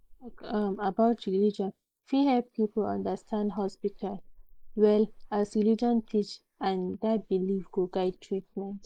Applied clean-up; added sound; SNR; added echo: neural mask model Resemble Enhance denoiser.